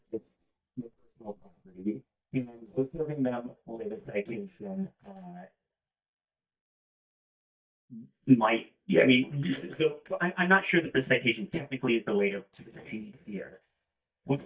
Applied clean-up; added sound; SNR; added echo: neural mask model DeepFilterNet 3.